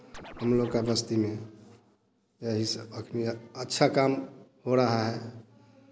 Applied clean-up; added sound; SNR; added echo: none; Scratching (performance technique); 14 dB; none.